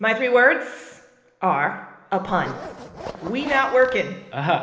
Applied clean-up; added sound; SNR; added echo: none; Zipper (clothing); 15 dB; reverberation time 1.1 s.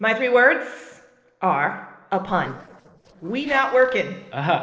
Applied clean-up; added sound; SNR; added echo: neural separator model SepFormer DNS4.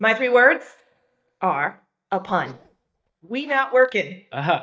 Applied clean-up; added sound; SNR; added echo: neural mask model DeepFilterNet 3.